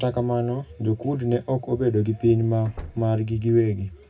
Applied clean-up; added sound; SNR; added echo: none; Slam; 20 dB; reverberation time 0.2 s.